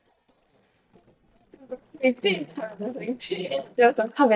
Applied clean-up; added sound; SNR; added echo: neural mask model DeepFilterNet 3.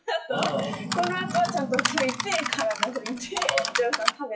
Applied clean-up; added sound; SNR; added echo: classical method WPE with log-MMSE.